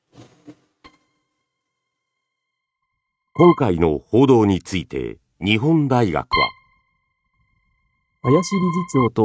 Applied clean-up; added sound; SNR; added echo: neural mask model RNNoise.